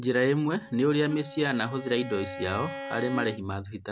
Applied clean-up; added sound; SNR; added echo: none; Wind instrument, woodwind instrument + Bowed string instrument; 13 dB; none.